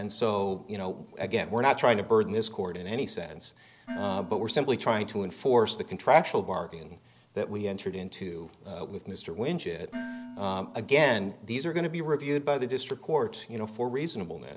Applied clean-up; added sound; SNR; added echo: none; Dishes, pots, and pans; 20 dB; none.